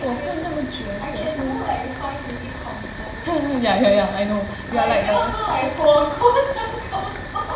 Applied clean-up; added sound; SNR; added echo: none; Boiling; 6 dB; reverberation time 2.9 s.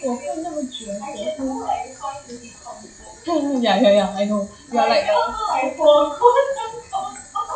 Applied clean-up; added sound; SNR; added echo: classical method WPE with log-MMSE.